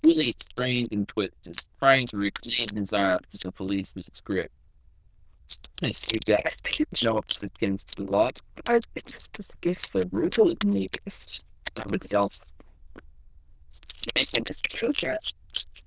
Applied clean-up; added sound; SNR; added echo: neural diffusion model UNIVERSE++.